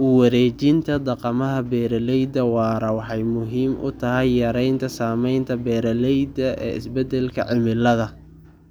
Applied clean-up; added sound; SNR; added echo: none; none; none; none.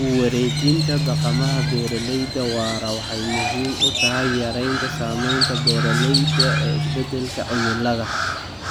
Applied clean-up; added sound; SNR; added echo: none; Crow; -2 dB; none.